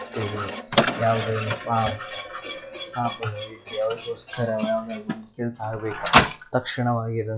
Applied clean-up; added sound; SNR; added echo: classical method log-MMSE.